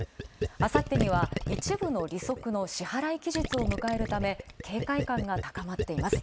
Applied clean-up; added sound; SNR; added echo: none; Gurgling; 2 dB; none.